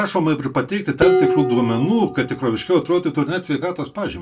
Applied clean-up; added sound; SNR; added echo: none; Dishes, pots, and pans; 4 dB; reverberation time 0.2 s.